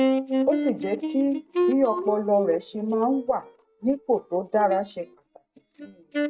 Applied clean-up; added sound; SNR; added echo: neural mask model DeepFilterNet 3.